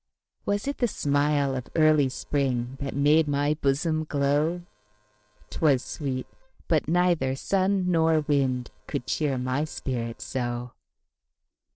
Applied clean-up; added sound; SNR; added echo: neural separator model SepFormer DNS4.